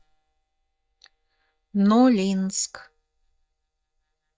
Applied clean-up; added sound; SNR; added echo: neural mask model DeepFilterNet 3.